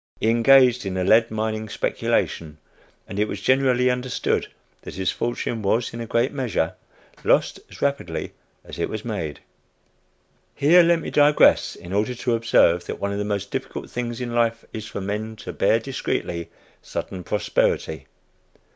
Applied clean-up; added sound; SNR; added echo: none; none; none; none.